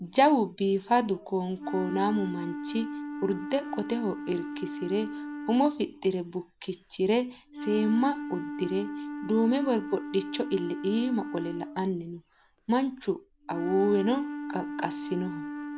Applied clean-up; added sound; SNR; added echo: none; Wind instrument, woodwind instrument; 9 dB; none.